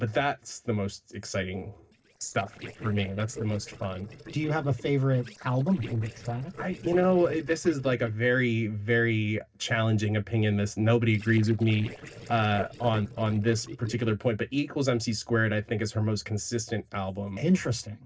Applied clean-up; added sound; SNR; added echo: neural separator model SepFormer DNS4.